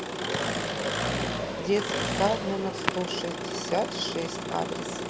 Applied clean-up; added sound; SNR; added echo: none; Engine; -1 dB; none.